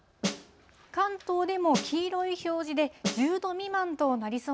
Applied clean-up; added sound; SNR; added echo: none; Snare drum; 6 dB; none.